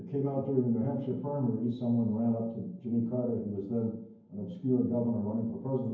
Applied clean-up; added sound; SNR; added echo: none; none; none; reverberation time 0.9 s.